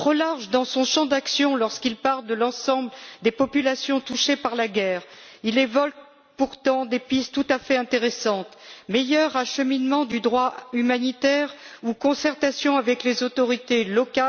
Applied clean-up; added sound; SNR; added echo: none; none; none; none.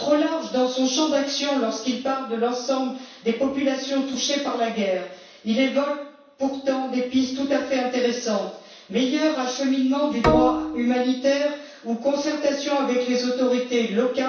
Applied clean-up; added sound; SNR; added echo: none; Bowed string instrument; 2 dB; reverberation time 0.7 s.